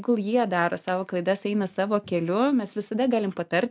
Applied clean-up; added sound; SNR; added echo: none; none; none; none.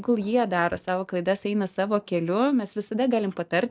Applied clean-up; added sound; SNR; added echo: neural mask model DeepFilterNet 3.